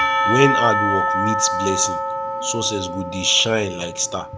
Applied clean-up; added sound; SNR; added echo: none; Church bell / Percussion; 0 dB; none.